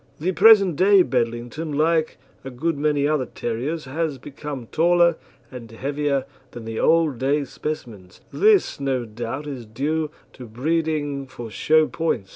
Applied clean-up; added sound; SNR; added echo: none; none; none; none.